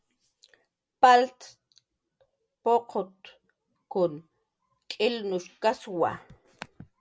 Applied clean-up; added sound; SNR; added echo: none; none; none; none.